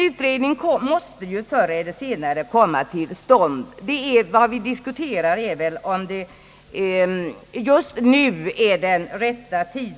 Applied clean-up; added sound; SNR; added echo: none; none; none; none.